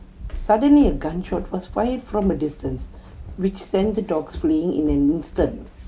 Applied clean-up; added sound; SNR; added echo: none; Walk, footsteps; 12 dB; none.